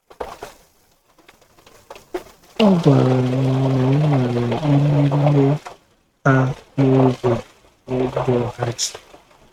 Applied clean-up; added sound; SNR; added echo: neural mask model RNNoise.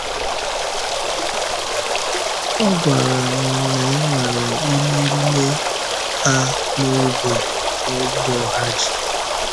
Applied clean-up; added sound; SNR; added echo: none; Stream; -1 dB; none.